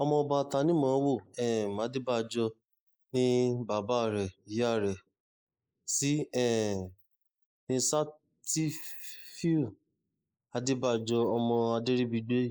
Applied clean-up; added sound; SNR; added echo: neural mask model Resemble Enhance denoiser.